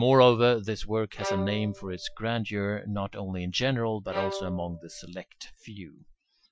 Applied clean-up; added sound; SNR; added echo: classical method Wiener filter.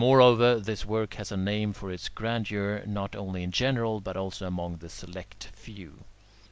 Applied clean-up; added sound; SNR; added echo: none; none; none; none.